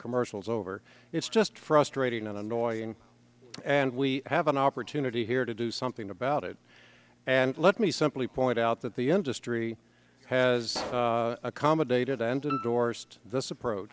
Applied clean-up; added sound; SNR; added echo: none; Explosion + Piano; 14 dB; none.